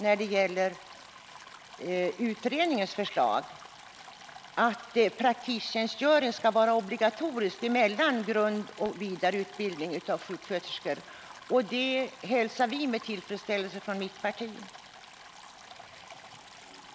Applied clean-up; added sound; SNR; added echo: none; Stream; 19 dB; none.